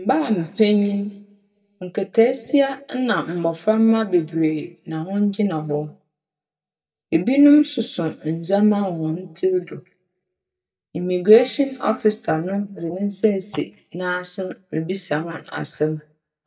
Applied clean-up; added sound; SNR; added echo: neural mask model DeepFilterNet 3.